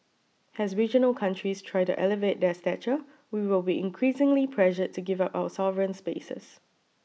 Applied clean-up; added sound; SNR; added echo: none; none; none; none.